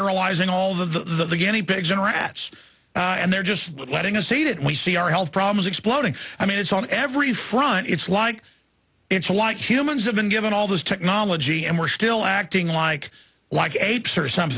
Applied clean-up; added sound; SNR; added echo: none; none; none; none.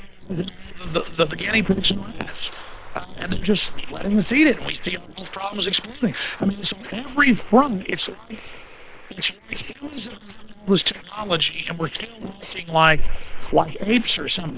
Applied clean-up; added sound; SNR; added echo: neural separator model SepFormer WHAM!.